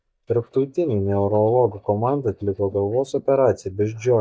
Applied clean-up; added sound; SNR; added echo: neural mask model DeepFilterNet 3.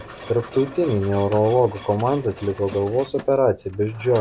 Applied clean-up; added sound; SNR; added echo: none; Mechanisms; 17 dB; none.